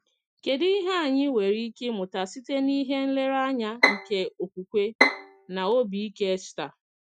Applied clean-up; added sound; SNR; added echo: classical method Wiener filter.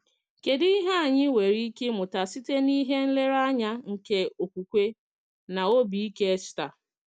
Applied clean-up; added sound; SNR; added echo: none; none; none; none.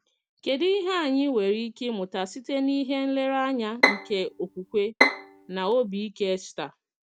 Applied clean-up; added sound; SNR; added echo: none; Bowed string instrument; 0 dB; none.